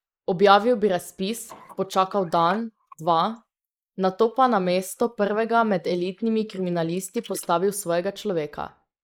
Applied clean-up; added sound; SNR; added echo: neural mask model Resemble Enhance denoiser.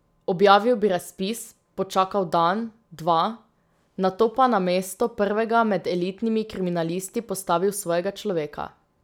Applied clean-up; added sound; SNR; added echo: none; none; none; none.